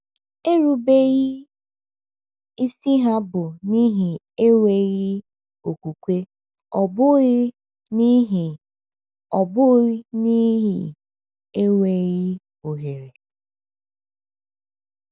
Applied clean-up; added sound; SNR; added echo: none; none; none; none.